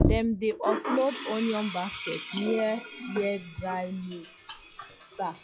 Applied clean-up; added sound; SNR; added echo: classical method log-MMSE.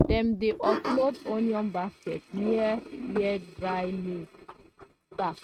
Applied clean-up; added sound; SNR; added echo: neural mask model RNNoise.